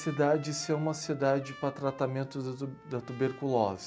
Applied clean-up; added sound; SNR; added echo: none; Trumpet; 20 dB; none.